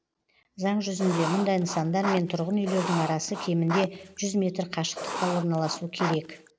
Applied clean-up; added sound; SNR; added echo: none; Writing; 7 dB; none.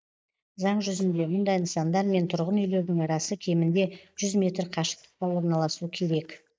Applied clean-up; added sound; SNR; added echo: neural mask model DeepFilterNet 3.